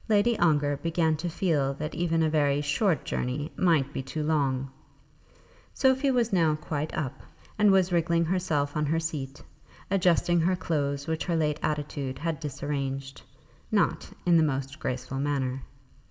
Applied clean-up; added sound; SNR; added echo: none; none; none; reverberation time 0.7 s.